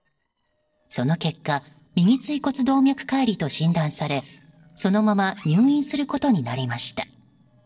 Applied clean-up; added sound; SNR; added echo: neural separator model SepFormer DNS4.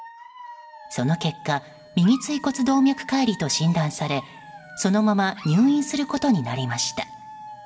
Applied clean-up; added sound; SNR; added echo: none; Alarm / Dog; 19 dB; reverberation time 0.5 s.